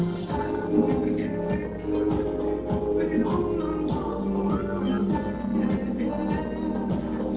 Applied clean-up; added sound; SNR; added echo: neural separator model SepFormer DNS4.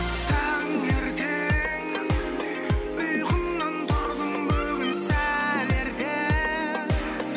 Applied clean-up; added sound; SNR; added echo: none; none; none; none.